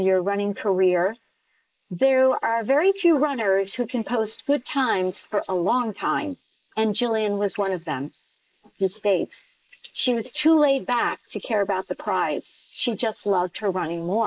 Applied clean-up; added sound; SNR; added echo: neural mask model Resemble Enhance denoiser.